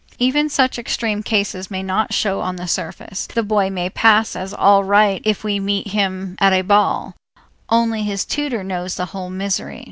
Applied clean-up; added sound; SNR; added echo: none; none; none; none.